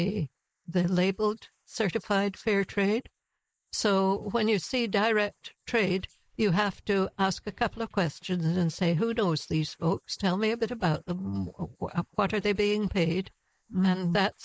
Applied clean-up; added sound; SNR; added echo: neural mask model Resemble Enhance denoiser.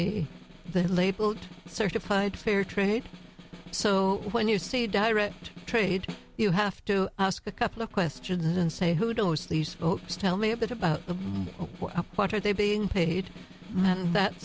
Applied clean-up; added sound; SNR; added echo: none; Snare drum; 18 dB; none.